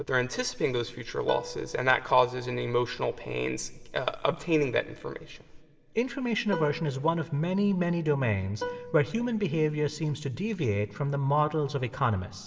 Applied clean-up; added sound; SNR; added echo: none; Plucked string instrument; 13 dB; reverberation time 1.5 s.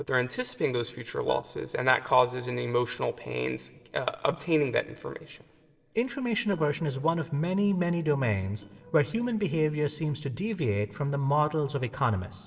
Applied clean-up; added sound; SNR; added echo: neural separator model SepFormer DNS4.